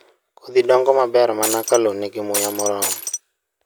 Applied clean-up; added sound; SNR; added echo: none; Shatter; 4 dB; none.